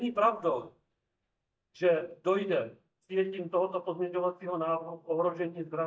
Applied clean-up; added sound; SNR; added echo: neural mask model DeepFilterNet 3.